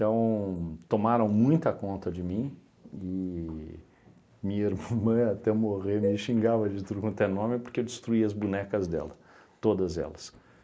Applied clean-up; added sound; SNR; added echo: neural mask model Resemble Enhance denoiser.